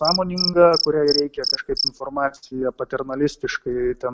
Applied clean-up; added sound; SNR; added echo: none; Cricket; 7 dB; none.